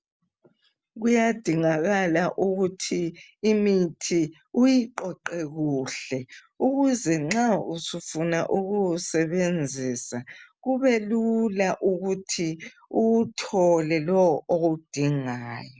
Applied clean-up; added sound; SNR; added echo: none; none; none; none.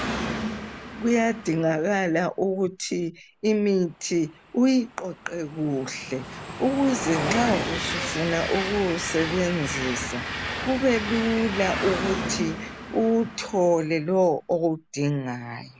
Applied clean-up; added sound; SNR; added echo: none; Train; 8 dB; none.